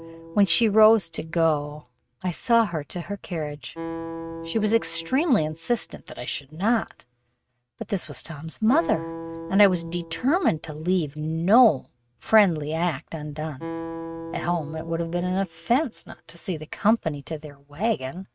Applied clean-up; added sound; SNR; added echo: neural mask model RNNoise.